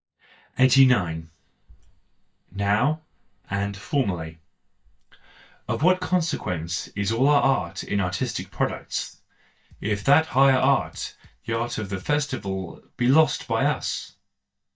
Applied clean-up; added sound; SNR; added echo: neural mask model DeepFilterNet 3.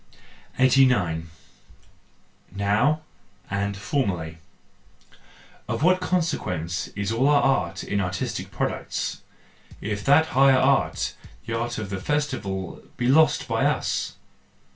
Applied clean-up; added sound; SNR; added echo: none; Drum / Drum kit; 20 dB; reverberation time 0.2 s.